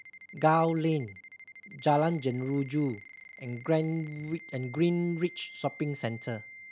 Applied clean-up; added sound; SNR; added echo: none; Ringtone; 19 dB; none.